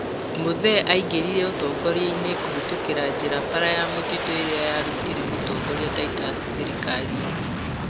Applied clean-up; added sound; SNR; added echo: none; Aircraft; 2 dB; none.